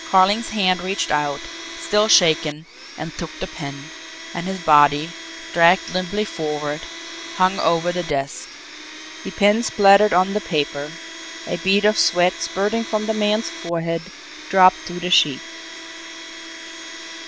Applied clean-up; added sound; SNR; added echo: none; Domestic sounds, home sounds; 13 dB; none.